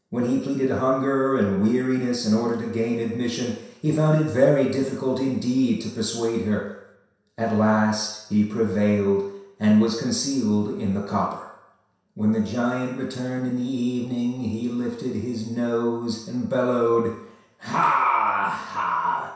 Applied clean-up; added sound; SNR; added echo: none; none; none; reverberation time 0.7 s.